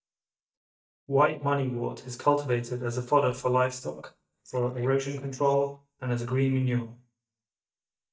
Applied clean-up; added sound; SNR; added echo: neural mask model DeepFilterNet 3.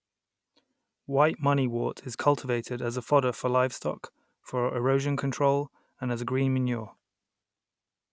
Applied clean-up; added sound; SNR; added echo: none; none; none; none.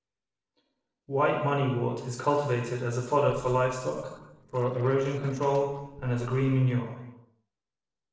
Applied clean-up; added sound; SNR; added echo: neural separator model SepFormer DNS4.